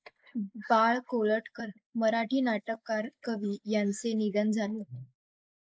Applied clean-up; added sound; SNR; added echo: neural mask model Resemble Enhance denoiser.